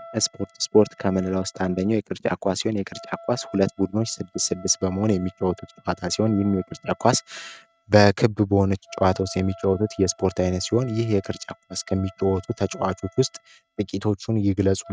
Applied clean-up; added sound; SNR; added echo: neural mask model RNNoise.